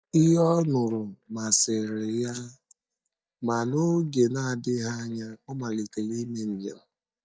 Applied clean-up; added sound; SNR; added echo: neural mask model DeepFilterNet 3.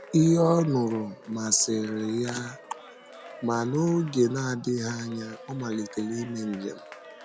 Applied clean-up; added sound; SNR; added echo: none; Cheering; 18 dB; none.